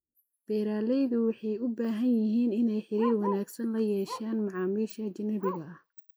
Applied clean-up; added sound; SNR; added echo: neural mask model Resemble Enhance denoiser.